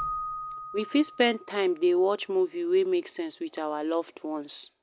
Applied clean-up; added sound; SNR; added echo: none; Keyboard (musical); 14 dB; none.